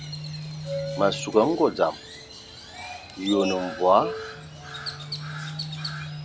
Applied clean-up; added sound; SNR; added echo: none; Crow + Doorbell; 7 dB; none.